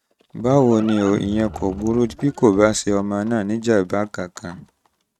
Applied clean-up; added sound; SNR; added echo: neural mask model RNNoise.